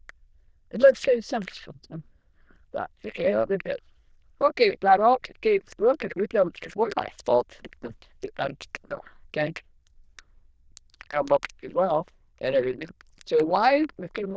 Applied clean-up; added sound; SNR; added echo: neural diffusion model UNIVERSE++.